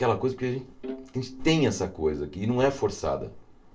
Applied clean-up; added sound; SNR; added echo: none; Bowed string instrument; 17 dB; reverberation time 0.2 s.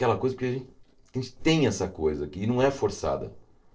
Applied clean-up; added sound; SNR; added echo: neural separator model SepFormer DNS4.